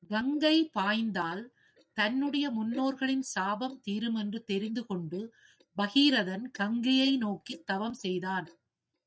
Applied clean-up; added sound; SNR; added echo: neural mask model DeepFilterNet 3.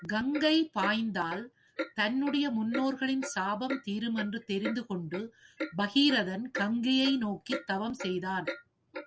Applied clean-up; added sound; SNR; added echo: none; Clock; 11 dB; none.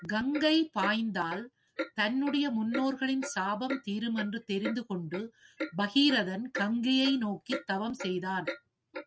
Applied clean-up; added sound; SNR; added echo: neural mask model RNNoise.